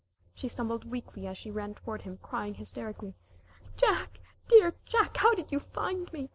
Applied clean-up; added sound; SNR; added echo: none; none; none; none.